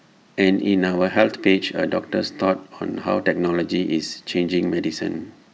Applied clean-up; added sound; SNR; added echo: none; none; none; none.